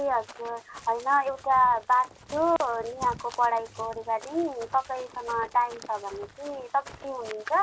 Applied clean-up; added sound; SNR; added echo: none; Run; 19 dB; none.